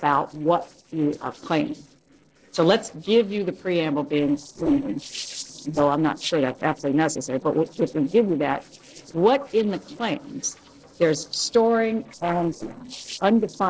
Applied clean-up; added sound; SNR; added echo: neural separator model SepFormer DNS4.